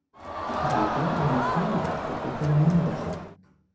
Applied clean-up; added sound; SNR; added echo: none; Crowd; 1 dB; reverberation time 0.5 s.